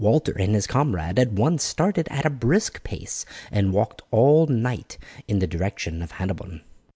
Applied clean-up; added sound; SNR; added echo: none; none; none; none.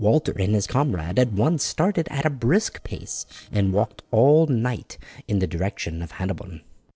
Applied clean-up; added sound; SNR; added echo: neural separator model SepFormer DNS4.